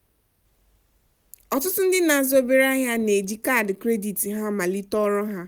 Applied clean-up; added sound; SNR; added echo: none; none; none; none.